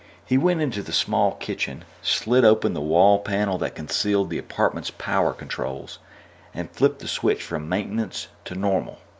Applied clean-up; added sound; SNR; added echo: none; none; none; none.